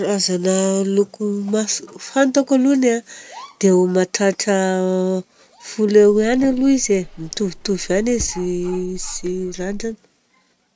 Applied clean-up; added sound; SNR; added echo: none; Drawer open or close; 15 dB; none.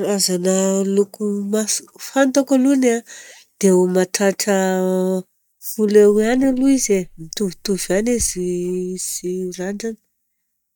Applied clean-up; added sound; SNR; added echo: neural mask model DeepFilterNet 3.